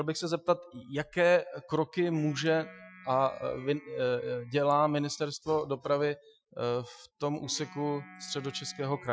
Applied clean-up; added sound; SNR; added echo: classical method Wiener filter.